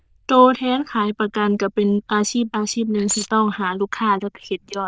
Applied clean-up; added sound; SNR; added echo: neural diffusion model UNIVERSE++.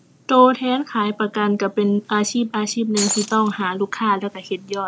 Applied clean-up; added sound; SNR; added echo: none; Shatter; 5 dB; none.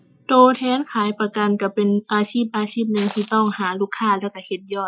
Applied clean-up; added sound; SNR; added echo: classical method Wiener filter.